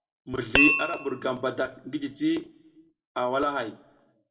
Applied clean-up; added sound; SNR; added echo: none; Tap; -3 dB; reverberation time 0.5 s.